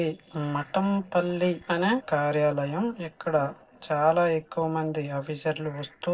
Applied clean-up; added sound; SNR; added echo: neural separator model SepFormer DNS4.